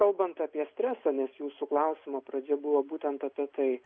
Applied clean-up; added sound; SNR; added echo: none; none; none; none.